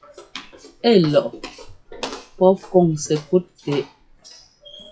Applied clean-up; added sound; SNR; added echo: classical method WPE with log-MMSE.